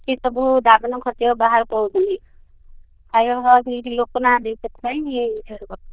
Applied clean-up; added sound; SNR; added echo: neural diffusion model UNIVERSE++.